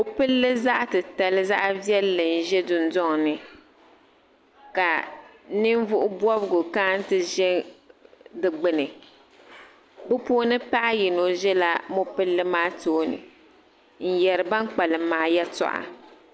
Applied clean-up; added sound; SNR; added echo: none; none; none; none.